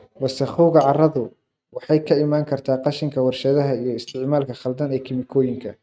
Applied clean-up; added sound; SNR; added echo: neural mask model RNNoise.